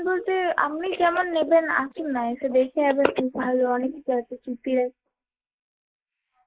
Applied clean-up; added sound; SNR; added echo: neural mask model Resemble Enhance denoiser.